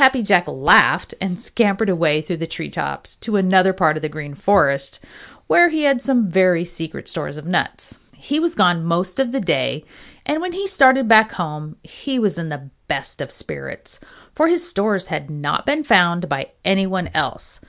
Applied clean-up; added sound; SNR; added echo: none; none; none; none.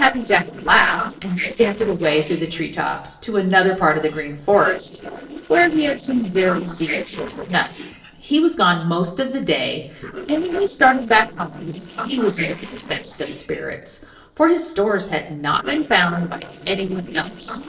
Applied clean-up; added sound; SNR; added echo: neural separator model SepFormer DNS4.